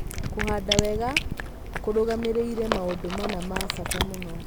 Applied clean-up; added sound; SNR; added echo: none; Cat; 0 dB; none.